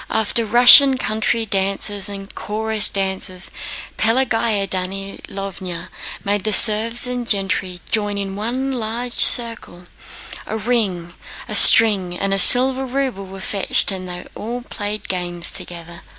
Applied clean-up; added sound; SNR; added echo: none; none; none; none.